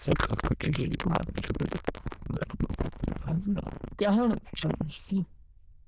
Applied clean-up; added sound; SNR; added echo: neural diffusion model UNIVERSE++.